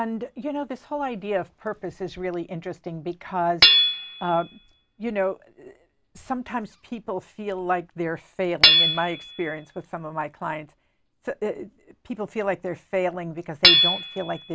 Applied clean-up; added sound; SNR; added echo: none; Hammer / Chink, clink; -3 dB; none.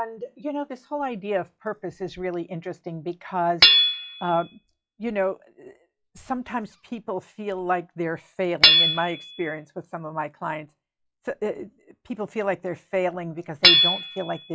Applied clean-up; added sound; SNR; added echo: classical method log-MMSE.